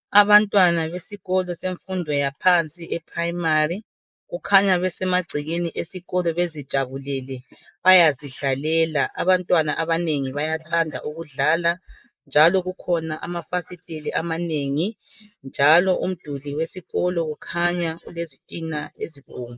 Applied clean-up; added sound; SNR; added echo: neural mask model Resemble Enhance denoiser.